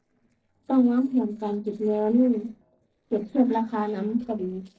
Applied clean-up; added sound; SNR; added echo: neural separator model SepFormer DNS4.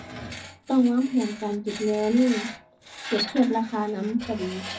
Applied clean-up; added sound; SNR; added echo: none; Screech; 12 dB; reverberation time 0.4 s.